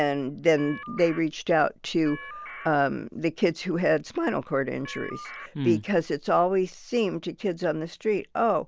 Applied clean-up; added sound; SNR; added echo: none; Telephone; 14 dB; none.